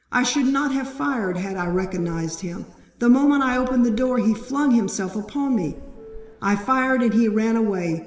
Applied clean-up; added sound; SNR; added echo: none; Subway, metro, underground / Doorbell; 19 dB; reverberation time 1.4 s.